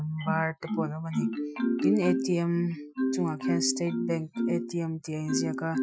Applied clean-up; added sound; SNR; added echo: classical method Wiener filter.